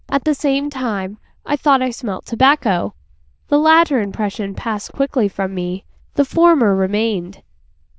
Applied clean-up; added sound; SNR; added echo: neural diffusion model UNIVERSE++.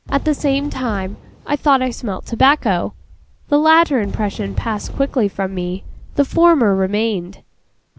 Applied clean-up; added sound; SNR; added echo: none; Fireworks + Boom; 15 dB; none.